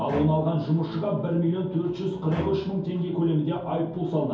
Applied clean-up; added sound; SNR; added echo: none; Bowed string instrument; 16 dB; reverberation time 0.6 s.